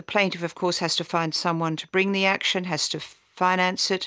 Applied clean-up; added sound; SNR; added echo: none; none; none; none.